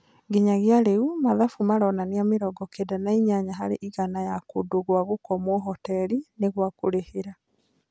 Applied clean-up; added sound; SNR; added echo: none; none; none; none.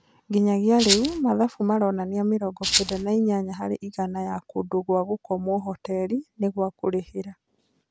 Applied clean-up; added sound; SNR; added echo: none; Rattle (instrument); 0 dB; none.